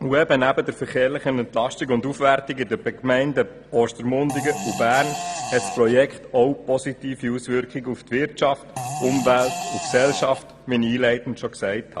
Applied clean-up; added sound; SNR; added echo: none; Fart; 8 dB; none.